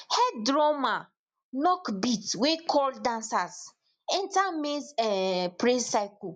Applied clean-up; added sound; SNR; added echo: none; none; none; none.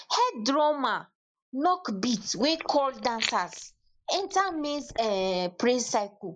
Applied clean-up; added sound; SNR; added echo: neural mask model Resemble Enhance denoiser.